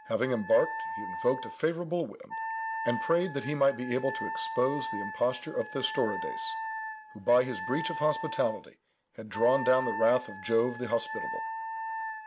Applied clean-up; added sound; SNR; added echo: none; Wind instrument, woodwind instrument; 7 dB; none.